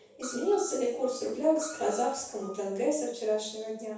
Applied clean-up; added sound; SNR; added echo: none; Screech; 18 dB; reverberation time 0.6 s.